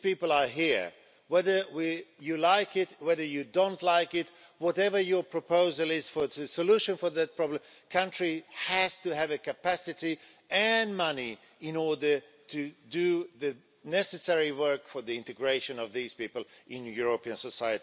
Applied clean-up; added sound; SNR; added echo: none; none; none; none.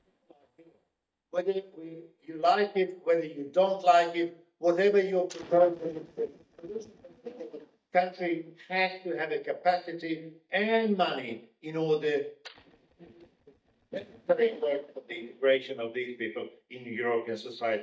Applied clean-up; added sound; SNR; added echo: neural mask model DeepFilterNet 3.